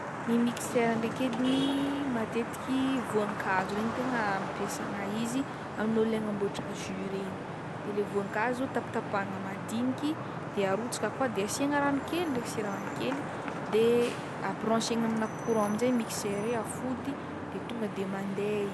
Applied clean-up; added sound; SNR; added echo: none; Traffic noise, roadway noise / Vehicle horn, car horn, honking; 5 dB; none.